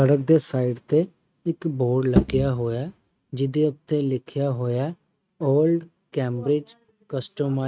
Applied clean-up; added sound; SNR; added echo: neural mask model RNNoise.